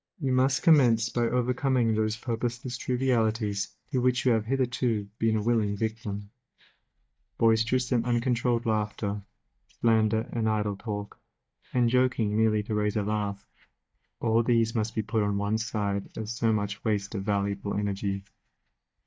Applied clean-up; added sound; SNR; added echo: neural mask model DeepFilterNet 3.